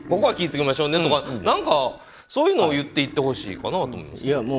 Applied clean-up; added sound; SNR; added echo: none; Doorbell + Wild animals; 16 dB; none.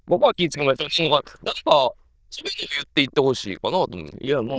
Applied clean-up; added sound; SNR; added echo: neural diffusion model UNIVERSE++.